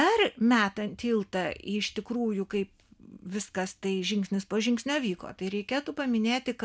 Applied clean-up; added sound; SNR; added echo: none; none; none; none.